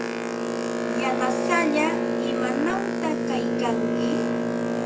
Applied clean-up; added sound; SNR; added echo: none; Boat, Water vehicle; -4 dB; reverberation time 0.2 s.